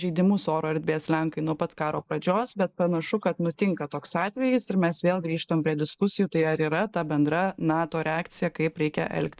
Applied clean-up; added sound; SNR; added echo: neural mask model Resemble Enhance denoiser.